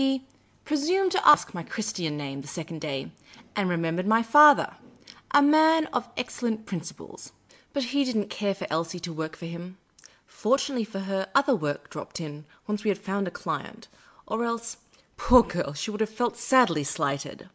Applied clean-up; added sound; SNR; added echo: none; none; none; none.